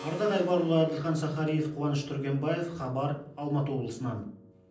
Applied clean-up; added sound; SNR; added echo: none; Keyboard (musical); 20 dB; reverberation time 0.6 s.